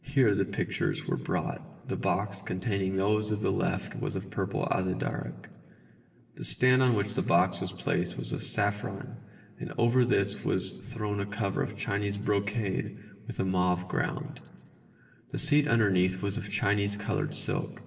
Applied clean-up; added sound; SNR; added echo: none; none; none; reverberation time 2.3 s.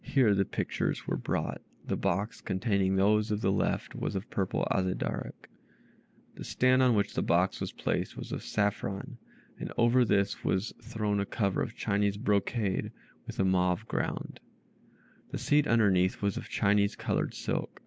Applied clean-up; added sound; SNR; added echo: none; none; none; none.